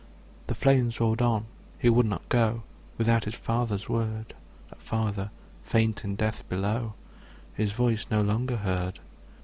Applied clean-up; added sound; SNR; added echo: none; none; none; none.